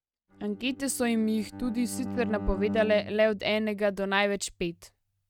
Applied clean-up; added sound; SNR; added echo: neural mask model RNNoise.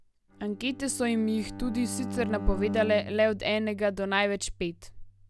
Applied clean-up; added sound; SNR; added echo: none; Bowed string instrument; 11 dB; none.